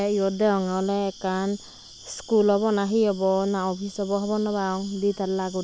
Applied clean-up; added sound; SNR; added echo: none; none; none; none.